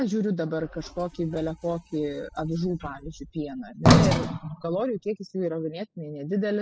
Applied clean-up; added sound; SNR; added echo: classical method spectral subtraction.